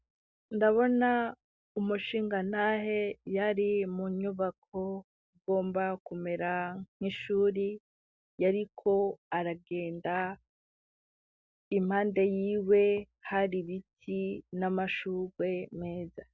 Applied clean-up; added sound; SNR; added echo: none; none; none; none.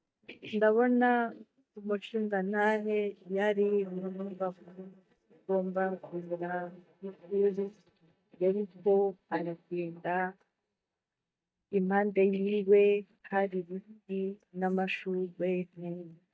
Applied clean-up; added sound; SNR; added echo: neural mask model DeepFilterNet 3.